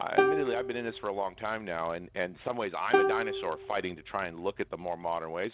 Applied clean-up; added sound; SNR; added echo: none; Plucked string instrument; -1 dB; none.